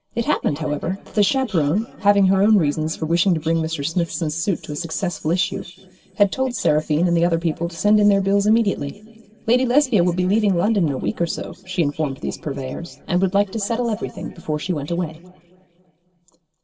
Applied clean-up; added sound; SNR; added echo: none; none; none; reverberation time 2.4 s.